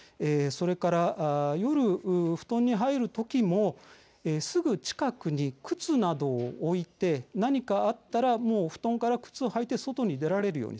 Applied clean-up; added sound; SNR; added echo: none; none; none; none.